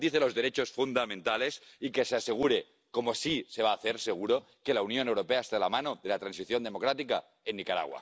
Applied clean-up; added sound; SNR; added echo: none; none; none; none.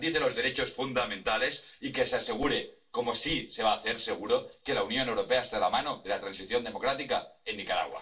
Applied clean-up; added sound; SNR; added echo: none; none; none; reverberation time 0.2 s.